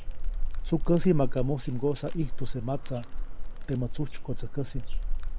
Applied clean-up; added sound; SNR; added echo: none; Crackle; -4 dB; none.